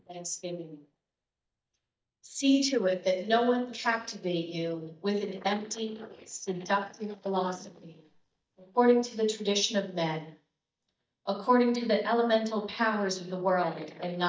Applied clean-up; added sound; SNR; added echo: neural mask model DeepFilterNet 3.